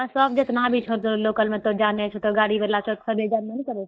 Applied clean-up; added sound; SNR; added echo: neural mask model DeepFilterNet 3.